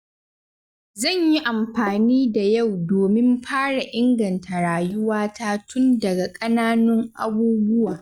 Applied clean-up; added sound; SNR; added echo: neural mask model DeepFilterNet 3.